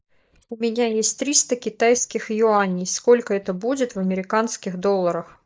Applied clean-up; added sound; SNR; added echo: neural mask model DeepFilterNet 3.